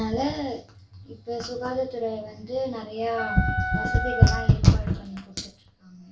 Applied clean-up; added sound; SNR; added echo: none; Wind instrument, woodwind instrument; 5 dB; reverberation time 0.3 s.